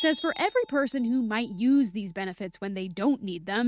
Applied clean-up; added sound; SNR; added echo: neural mask model RNNoise.